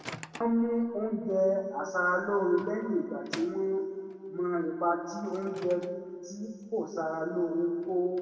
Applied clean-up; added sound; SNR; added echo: none; Microwave oven; 20 dB; reverberation time 2.2 s.